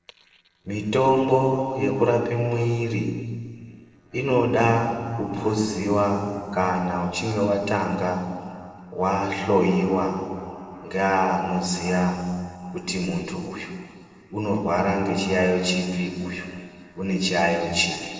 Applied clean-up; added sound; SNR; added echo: neural separator model SepFormer DNS4.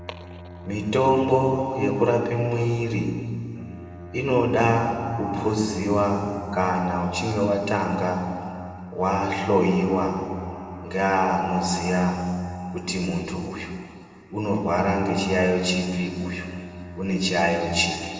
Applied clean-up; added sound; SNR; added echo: none; Bowed string instrument; 17 dB; reverberation time 2.5 s.